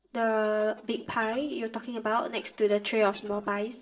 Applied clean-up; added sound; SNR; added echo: neural separator model SepFormer DNS4.